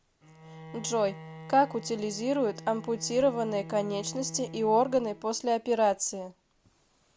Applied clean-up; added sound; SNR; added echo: none; Bowed string instrument; 16 dB; none.